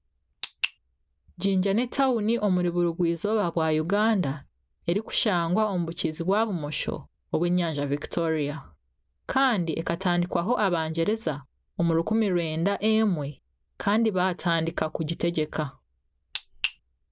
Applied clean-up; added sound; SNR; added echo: none; none; none; none.